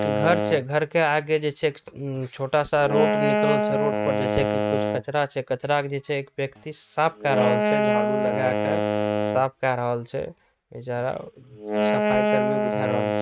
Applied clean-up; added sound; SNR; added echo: neural mask model RNNoise.